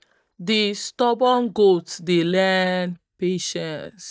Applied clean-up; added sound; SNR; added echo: neural mask model DeepFilterNet 3.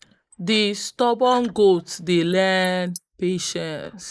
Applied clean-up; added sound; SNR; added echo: neural mask model Resemble Enhance denoiser.